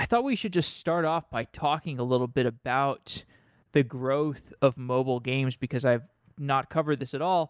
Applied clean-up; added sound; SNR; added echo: none; none; none; none.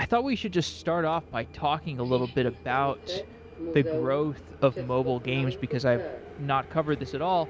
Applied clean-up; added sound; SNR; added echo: none; Subway, metro, underground; 11 dB; none.